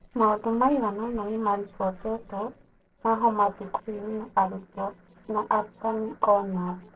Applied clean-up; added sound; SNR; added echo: neural separator model SepFormer DNS4.